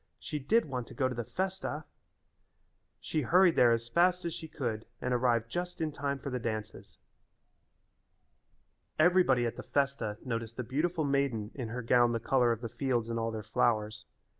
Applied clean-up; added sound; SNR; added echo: none; none; none; none.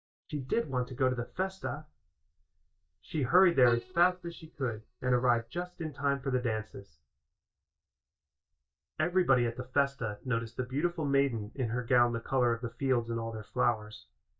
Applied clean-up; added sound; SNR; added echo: neural mask model DeepFilterNet 3.